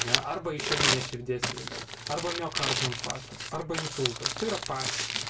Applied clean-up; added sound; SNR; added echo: none; Crumpling, crinkling; -2 dB; reverberation time 0.2 s.